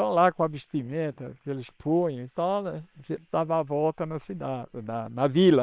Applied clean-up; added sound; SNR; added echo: neural separator model SepFormer WHAM!.